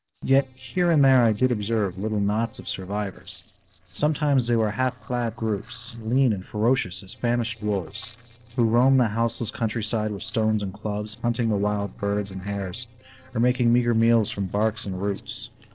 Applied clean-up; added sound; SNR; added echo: neural separator model SepFormer DNS4.